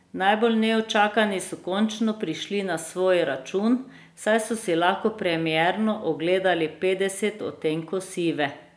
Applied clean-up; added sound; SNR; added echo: none; none; none; none.